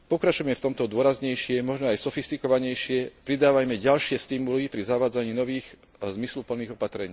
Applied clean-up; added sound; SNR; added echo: none; none; none; none.